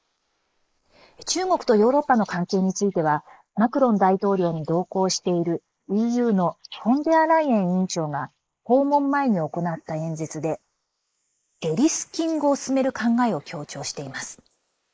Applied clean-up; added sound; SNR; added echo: neural mask model Resemble Enhance denoiser.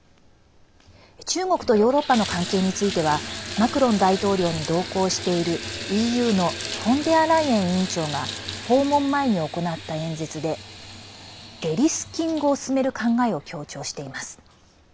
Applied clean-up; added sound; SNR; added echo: none; Bathtub (filling or washing) / Water tap, faucet; 12 dB; none.